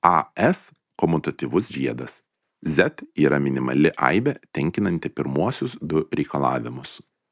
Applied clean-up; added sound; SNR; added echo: none; none; none; none.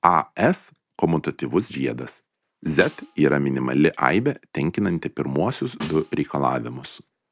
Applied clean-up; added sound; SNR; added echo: none; Snare drum; 18 dB; none.